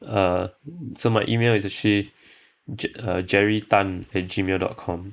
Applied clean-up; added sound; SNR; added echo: neural mask model Resemble Enhance denoiser.